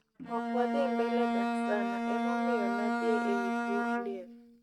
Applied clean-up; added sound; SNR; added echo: neural mask model RNNoise.